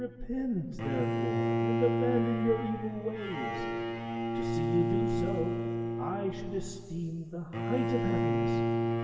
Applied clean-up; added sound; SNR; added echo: none; Bowed string instrument; -3 dB; reverberation time 1.9 s.